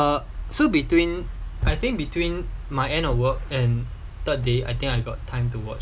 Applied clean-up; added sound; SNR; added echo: none; none; none; none.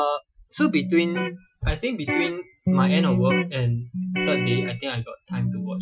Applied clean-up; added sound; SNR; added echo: classical method Wiener filter.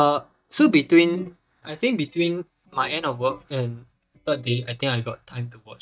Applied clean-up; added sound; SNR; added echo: neural mask model DeepFilterNet 3.